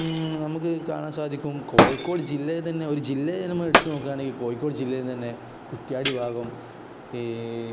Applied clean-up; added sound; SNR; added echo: none; Shatter; 0 dB; none.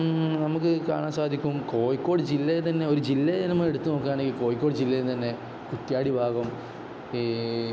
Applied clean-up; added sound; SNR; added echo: none; none; none; none.